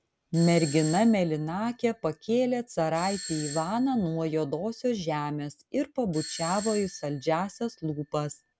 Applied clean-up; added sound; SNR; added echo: none; Doorbell; 15 dB; none.